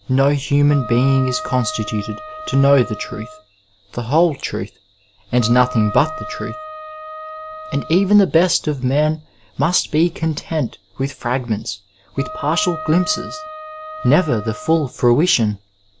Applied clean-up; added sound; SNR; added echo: none; Wind instrument, woodwind instrument; 12 dB; none.